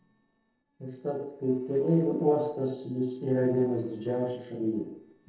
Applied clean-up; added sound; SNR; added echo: neural separator model SepFormer DNS4.